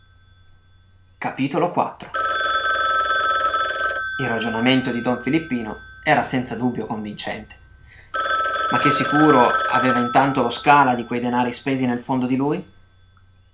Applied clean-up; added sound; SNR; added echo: none; Telephone; 4 dB; none.